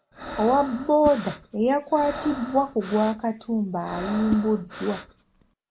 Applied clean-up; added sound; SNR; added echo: none; Whoosh, swoosh, swish + Breathing; 13 dB; none.